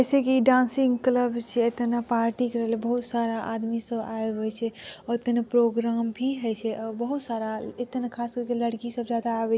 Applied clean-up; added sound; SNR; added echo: none; none; none; none.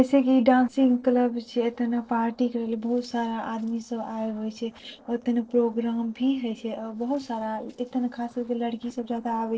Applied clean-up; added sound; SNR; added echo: neural separator model SepFormer DNS4.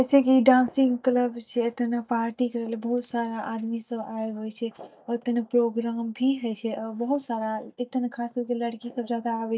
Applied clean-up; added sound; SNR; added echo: neural mask model DeepFilterNet 3.